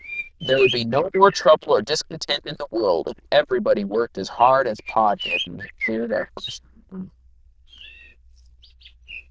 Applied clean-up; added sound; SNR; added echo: neural diffusion model UNIVERSE++.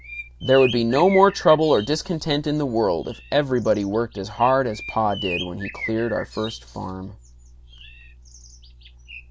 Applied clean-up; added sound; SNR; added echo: none; Bird; 15 dB; none.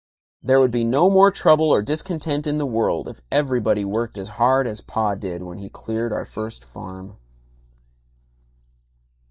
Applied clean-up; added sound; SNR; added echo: neural mask model DeepFilterNet 3.